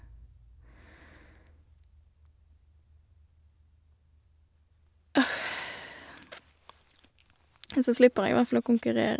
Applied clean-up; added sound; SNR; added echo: none; none; none; none.